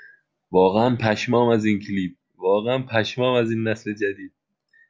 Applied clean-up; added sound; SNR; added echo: none; none; none; none.